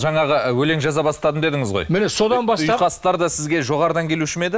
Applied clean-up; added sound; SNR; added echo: none; none; none; none.